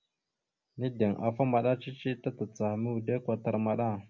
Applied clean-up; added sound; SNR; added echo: none; none; none; none.